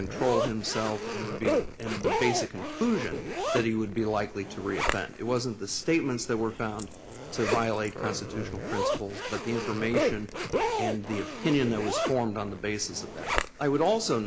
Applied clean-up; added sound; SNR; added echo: none; Zipper (clothing); 3 dB; none.